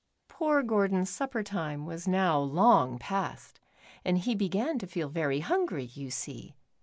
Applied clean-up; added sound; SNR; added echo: none; none; none; none.